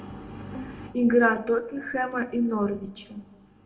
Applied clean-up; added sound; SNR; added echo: none; Bowed string instrument; 20 dB; reverberation time 1.0 s.